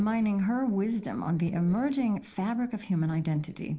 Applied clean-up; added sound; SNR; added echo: neural separator model SepFormer DNS4.